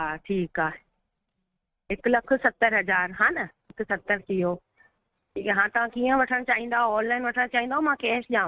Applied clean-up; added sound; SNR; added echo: neural mask model RNNoise.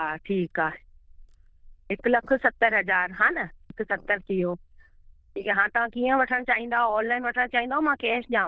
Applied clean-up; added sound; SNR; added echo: neural diffusion model UNIVERSE++.